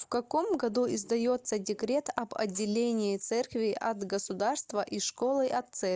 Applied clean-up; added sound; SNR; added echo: neural mask model Resemble Enhance denoiser.